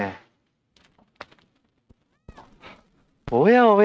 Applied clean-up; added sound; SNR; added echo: neural mask model RNNoise.